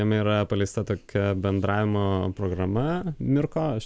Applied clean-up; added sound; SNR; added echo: none; none; none; none.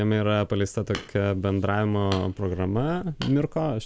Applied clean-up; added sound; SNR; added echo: none; Hammer; 18 dB; none.